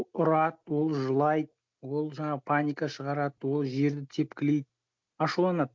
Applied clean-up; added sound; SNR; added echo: none; none; none; none.